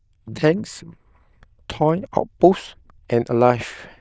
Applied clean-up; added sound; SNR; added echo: neural diffusion model UNIVERSE++.